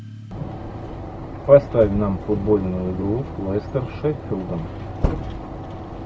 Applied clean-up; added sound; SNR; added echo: none; Truck; 17 dB; none.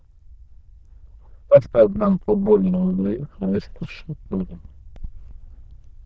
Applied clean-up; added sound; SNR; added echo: neural diffusion model UNIVERSE++.